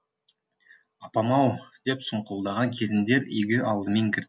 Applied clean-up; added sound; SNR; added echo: none; none; none; none.